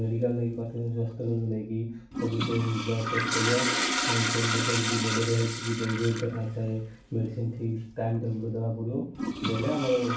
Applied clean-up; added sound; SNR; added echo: none; Toilet flush; 4 dB; reverberation time 0.4 s.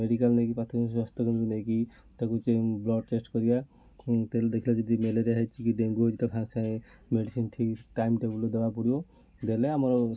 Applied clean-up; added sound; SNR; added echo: none; none; none; none.